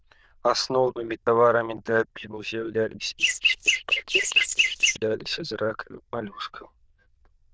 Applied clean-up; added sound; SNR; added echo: neural diffusion model UNIVERSE++.